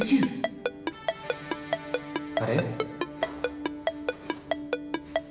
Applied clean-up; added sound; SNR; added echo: none; Ringtone; 1 dB; reverberation time 1.0 s.